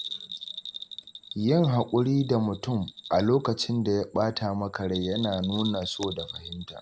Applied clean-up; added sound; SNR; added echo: none; Bell; 14 dB; none.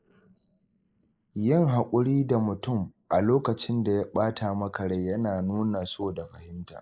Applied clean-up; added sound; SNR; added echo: neural mask model Resemble Enhance denoiser.